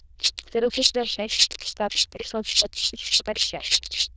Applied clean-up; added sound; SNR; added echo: neural diffusion model UNIVERSE++.